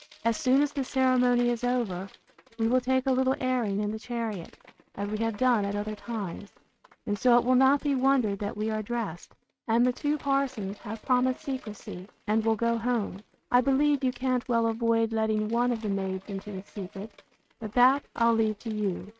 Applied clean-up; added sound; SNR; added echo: neural mask model RNNoise.